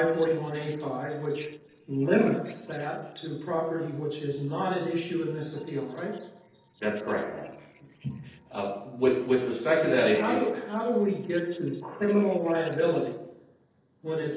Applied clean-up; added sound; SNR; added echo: neural separator model SepFormer DNS4.